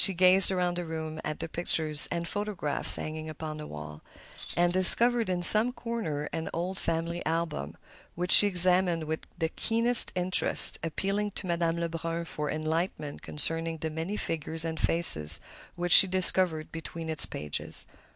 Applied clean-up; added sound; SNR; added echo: none; Keys jangling; 11 dB; none.